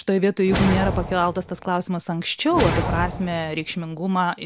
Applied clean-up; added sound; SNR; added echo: none; Whoosh, swoosh, swish; 5 dB; none.